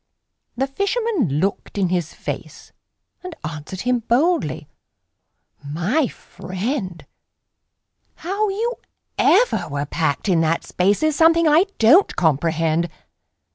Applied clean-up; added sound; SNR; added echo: none; none; none; none.